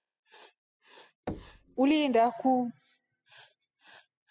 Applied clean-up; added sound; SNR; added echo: classical method spectral subtraction.